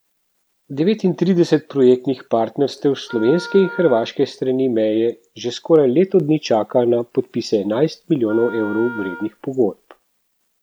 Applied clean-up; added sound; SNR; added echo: none; Wind instrument, woodwind instrument; 16 dB; none.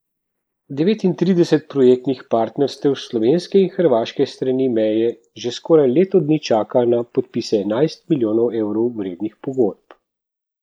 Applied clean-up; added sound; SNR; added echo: neural mask model Resemble Enhance denoiser.